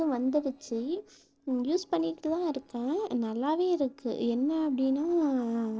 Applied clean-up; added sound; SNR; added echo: neural separator model SepFormer DNS4.